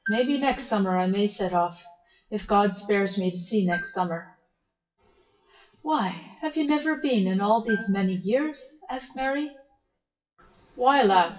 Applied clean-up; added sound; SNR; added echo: classical method WPE with log-MMSE.